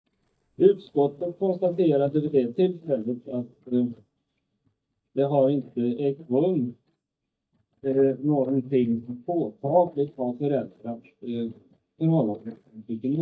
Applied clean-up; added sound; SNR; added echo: neural mask model DeepFilterNet 3.